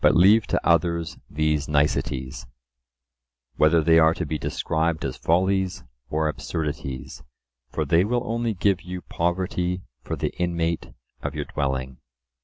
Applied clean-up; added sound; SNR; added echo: none; none; none; none.